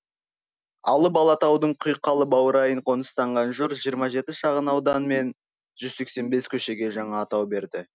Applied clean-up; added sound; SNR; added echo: none; none; none; none.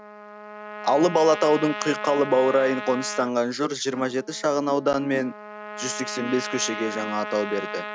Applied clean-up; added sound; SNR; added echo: none; Trumpet; 11 dB; none.